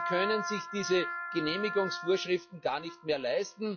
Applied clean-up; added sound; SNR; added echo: classical method log-MMSE.